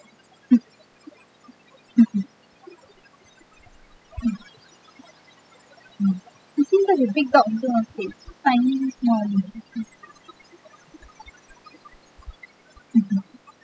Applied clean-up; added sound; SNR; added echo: classical method spectral subtraction.